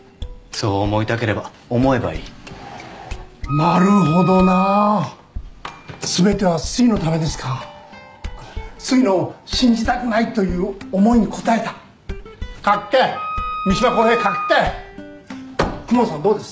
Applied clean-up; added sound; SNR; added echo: none; Wind instrument, woodwind instrument; 7 dB; none.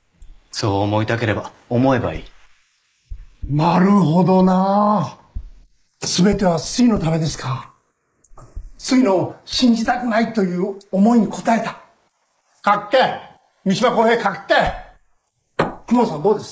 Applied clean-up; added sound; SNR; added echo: neural mask model Resemble Enhance denoiser.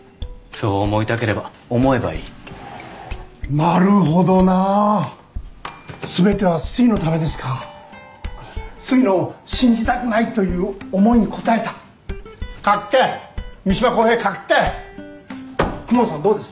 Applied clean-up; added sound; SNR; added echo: none; none; none; none.